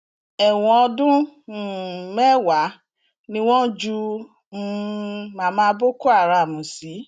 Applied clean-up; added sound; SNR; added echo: none; none; none; none.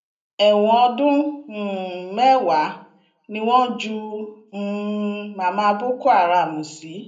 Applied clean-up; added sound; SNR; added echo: none; none; none; reverberation time 0.5 s.